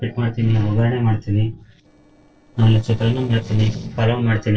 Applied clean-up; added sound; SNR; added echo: neural separator model SepFormer DNS4.